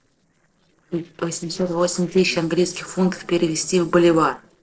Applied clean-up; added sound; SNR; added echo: neural separator model SepFormer DNS4.